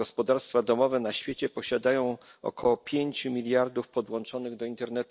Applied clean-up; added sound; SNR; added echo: none; none; none; none.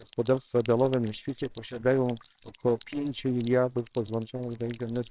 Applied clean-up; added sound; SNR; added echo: neural separator model SepFormer WHAMR!.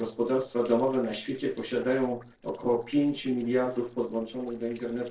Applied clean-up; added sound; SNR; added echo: neural separator model SepFormer DNS4.